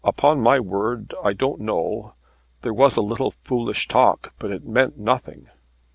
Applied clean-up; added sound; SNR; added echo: none; none; none; none.